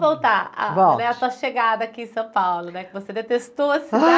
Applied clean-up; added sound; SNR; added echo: none; none; none; none.